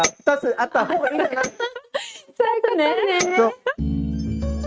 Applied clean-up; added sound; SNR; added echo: neural mask model RNNoise.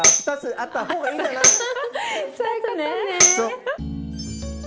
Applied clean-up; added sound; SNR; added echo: none; Tambourine; -3 dB; none.